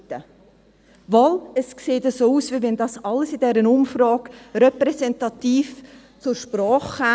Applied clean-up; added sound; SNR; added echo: none; none; none; none.